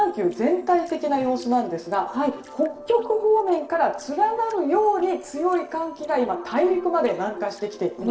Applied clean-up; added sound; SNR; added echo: neural separator model SepFormer DNS4.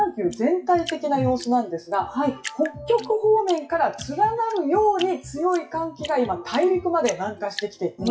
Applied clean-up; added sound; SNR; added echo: classical method WPE with log-MMSE.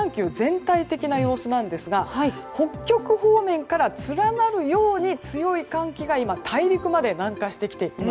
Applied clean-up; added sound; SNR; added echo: none; none; none; none.